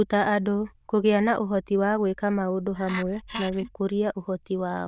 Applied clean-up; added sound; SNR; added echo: neural diffusion model UNIVERSE++.